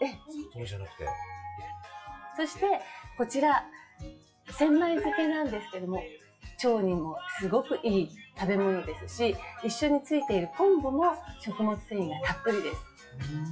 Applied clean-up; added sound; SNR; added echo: classical method WPE with log-MMSE.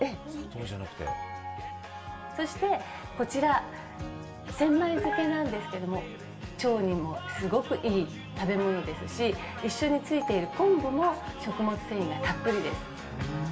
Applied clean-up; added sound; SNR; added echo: none; Bell; 17 dB; reverberation time 0.2 s.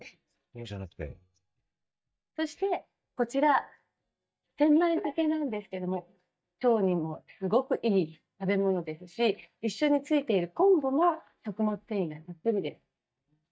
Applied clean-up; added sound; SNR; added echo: neural mask model DeepFilterNet 3.